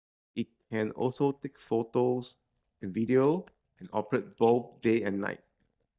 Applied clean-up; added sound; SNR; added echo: neural mask model DeepFilterNet 3.